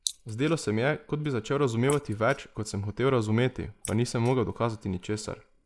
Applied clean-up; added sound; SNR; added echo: neural mask model Resemble Enhance denoiser.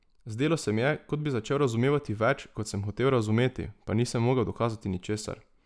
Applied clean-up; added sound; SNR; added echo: none; none; none; none.